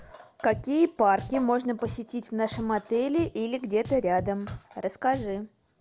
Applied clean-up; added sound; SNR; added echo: none; Drum; 16 dB; none.